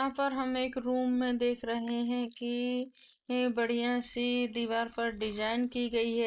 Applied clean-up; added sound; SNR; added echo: neural mask model Resemble Enhance denoiser.